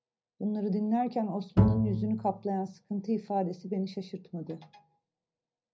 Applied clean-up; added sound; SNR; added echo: none; Bowed string instrument; -4 dB; reverberation time 0.4 s.